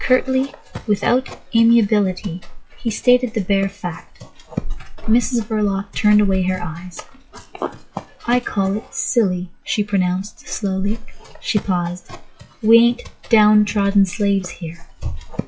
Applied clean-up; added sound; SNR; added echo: classical method log-MMSE.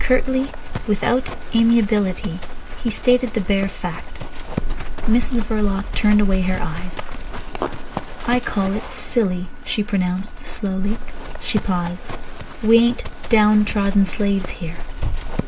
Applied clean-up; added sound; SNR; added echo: none; Livestock, farm animals, working animals; 6 dB; none.